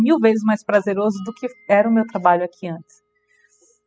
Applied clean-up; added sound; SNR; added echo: classical method spectral subtraction.